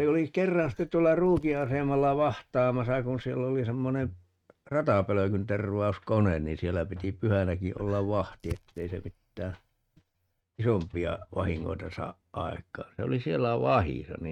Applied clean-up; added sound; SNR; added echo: neural mask model RNNoise.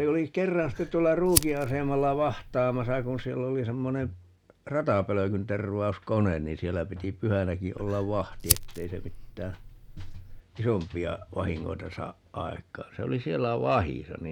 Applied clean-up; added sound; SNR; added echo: none; Fire; 5 dB; none.